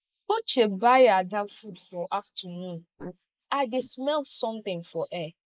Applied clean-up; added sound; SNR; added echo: neural mask model Resemble Enhance denoiser.